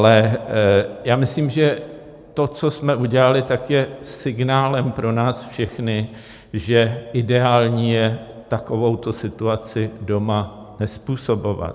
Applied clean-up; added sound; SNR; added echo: none; none; none; none.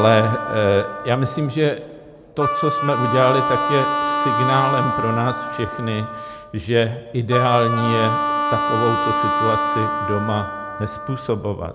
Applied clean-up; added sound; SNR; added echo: none; Wind instrument, woodwind instrument; 2 dB; none.